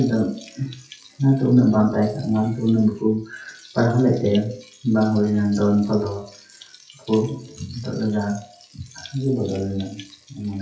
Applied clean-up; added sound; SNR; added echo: classical method WPE with log-MMSE.